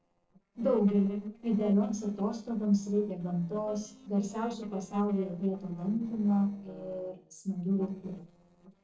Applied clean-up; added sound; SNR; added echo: neural separator model SepFormer DNS4.